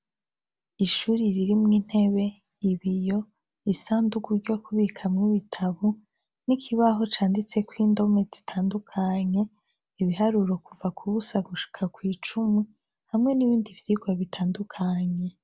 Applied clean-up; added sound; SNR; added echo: none; none; none; none.